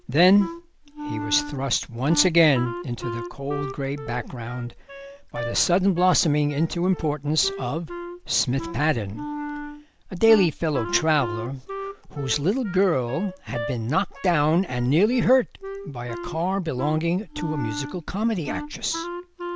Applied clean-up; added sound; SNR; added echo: none; Wind instrument, woodwind instrument; 11 dB; none.